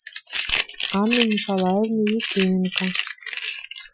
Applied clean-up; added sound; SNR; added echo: classical method Wiener filter.